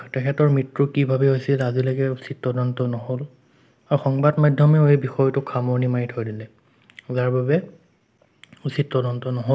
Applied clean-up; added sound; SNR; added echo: none; none; none; none.